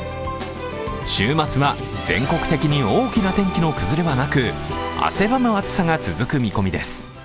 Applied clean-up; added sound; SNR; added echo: none; none; none; none.